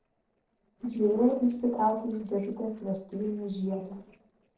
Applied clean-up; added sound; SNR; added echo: neural separator model SepFormer DNS4.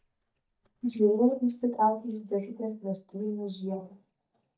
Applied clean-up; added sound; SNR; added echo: neural mask model DeepFilterNet 3.